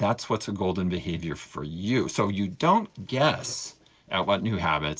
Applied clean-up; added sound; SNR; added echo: none; none; none; none.